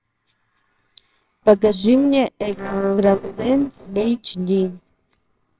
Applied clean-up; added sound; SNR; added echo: neural separator model SepFormer WHAMR!.